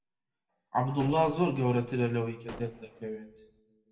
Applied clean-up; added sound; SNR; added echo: none; Gunshot, gunfire; 18 dB; reverberation time 0.6 s.